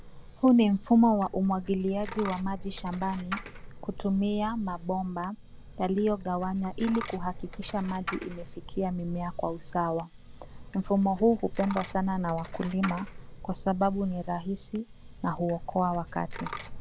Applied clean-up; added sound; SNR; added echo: none; Coin (dropping); 11 dB; none.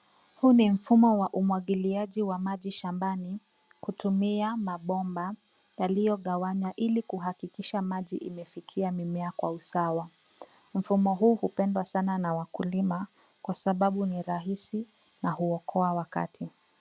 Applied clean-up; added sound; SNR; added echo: none; none; none; none.